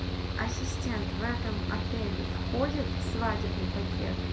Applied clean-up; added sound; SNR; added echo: none; Mechanical fan; -4 dB; reverberation time 0.5 s.